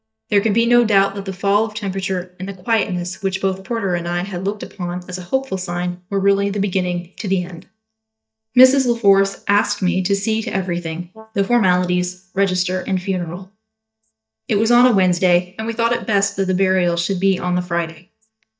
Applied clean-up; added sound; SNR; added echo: neural mask model DeepFilterNet 3.